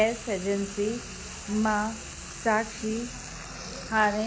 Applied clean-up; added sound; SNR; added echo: none; Frying (food); 12 dB; none.